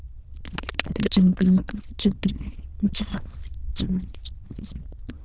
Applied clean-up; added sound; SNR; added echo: neural diffusion model UNIVERSE++.